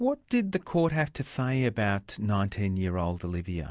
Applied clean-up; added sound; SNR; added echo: none; none; none; none.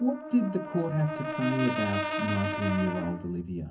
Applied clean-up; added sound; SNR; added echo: none; Brass instrument; 5 dB; reverberation time 0.3 s.